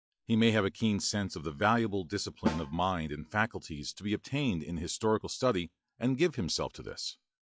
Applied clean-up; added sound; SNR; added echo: classical method log-MMSE.